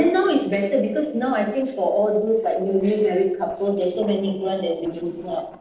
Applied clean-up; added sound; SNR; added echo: neural separator model SepFormer DNS4.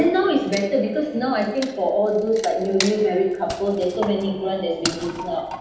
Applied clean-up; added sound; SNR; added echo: none; Wood; 13 dB; reverberation time 0.8 s.